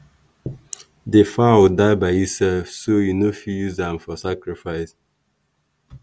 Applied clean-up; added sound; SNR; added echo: none; none; none; none.